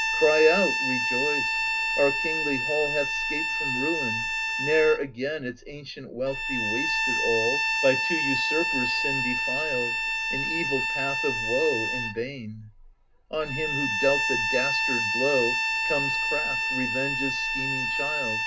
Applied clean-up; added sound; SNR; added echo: none; Bowed string instrument; -2 dB; reverberation time 0.2 s.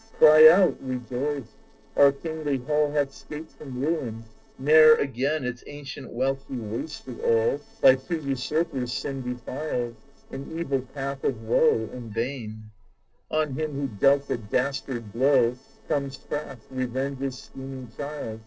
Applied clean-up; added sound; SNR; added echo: neural separator model SepFormer DNS4.